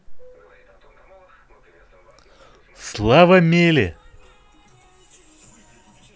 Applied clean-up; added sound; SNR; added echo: none; none; none; none.